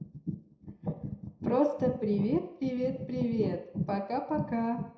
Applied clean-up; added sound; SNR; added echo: none; none; none; reverberation time 0.7 s.